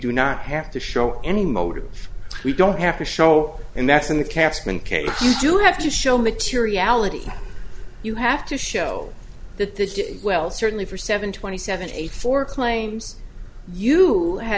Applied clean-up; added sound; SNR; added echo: none; none; none; none.